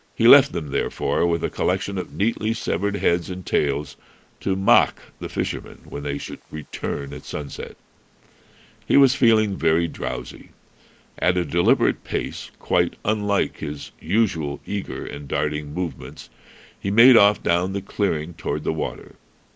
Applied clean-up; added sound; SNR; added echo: neural mask model Resemble Enhance denoiser.